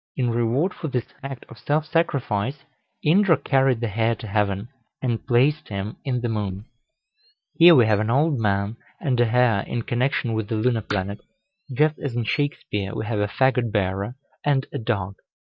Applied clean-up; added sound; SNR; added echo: neural mask model DeepFilterNet 3.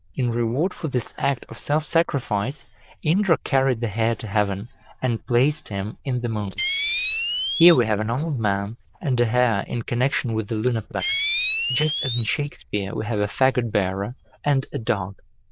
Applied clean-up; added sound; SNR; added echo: neural diffusion model UNIVERSE++.